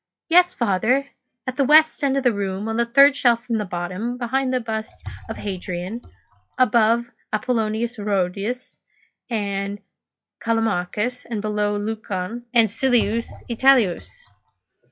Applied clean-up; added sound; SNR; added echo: classical method log-MMSE.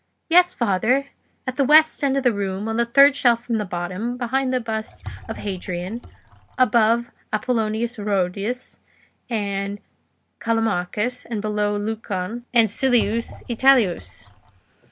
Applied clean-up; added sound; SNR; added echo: none; Liquid; 17 dB; none.